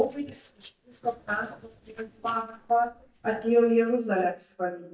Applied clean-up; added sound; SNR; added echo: neural mask model DeepFilterNet 3.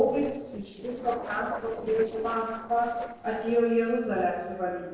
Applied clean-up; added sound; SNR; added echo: neural separator model SepFormer DNS4.